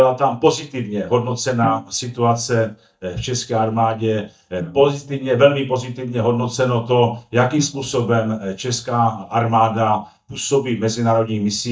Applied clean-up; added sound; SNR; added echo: neural mask model DeepFilterNet 3.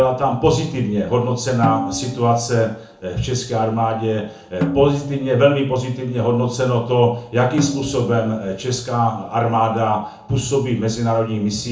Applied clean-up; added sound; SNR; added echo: none; Snare drum; 11 dB; reverberation time 0.7 s.